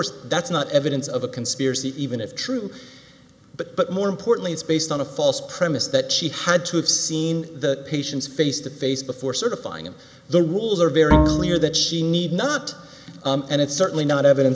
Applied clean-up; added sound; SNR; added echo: none; Bowed string instrument; -1 dB; none.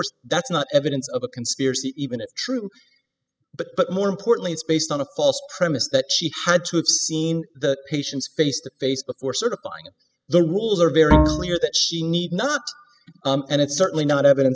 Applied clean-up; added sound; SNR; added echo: classical method spectral subtraction.